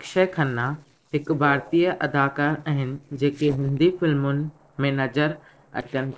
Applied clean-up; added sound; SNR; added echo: neural separator model SepFormer DNS4.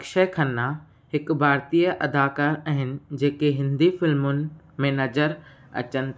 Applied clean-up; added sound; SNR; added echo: none; none; none; none.